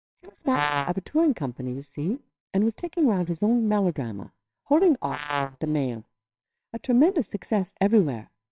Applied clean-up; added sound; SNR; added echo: neural separator model SepFormer WHAMR!.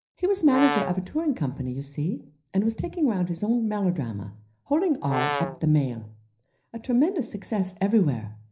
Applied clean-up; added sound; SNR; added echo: none; Brass instrument; 4 dB; reverberation time 0.5 s.